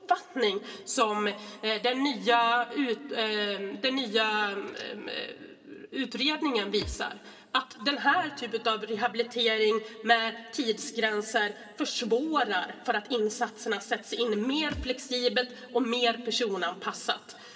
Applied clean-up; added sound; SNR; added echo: none; Thump, thud; 16 dB; reverberation time 2.9 s.